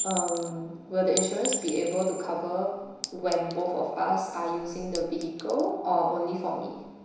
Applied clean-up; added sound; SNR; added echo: none; Chink, clink; 9 dB; reverberation time 1.0 s.